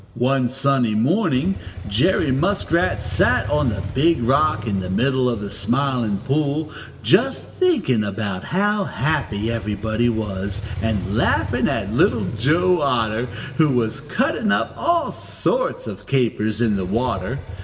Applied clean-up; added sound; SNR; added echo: none; Motorcycle; 11 dB; reverberation time 1.3 s.